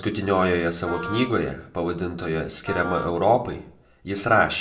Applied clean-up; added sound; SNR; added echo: none; Wind instrument, woodwind instrument; 11 dB; reverberation time 0.4 s.